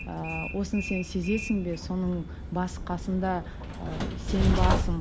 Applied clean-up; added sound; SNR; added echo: none; Train; 0 dB; none.